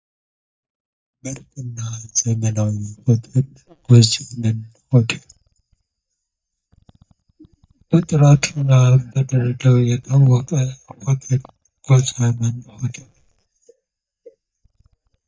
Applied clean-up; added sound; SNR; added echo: neural mask model DeepFilterNet 3.